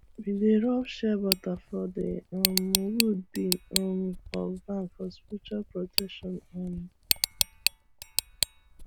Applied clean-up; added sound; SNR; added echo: none; Tick; 3 dB; none.